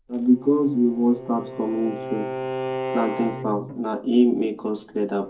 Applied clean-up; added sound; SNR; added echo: none; Bowed string instrument; 10 dB; reverberation time 0.2 s.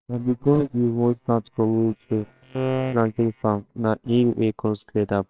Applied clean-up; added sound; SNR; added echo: neural separator model SepFormer WHAMR!.